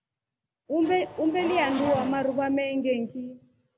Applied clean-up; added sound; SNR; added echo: none; Race car, auto racing / Accelerating, revving, vroom; 10 dB; none.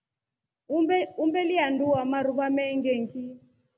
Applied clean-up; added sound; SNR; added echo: none; none; none; none.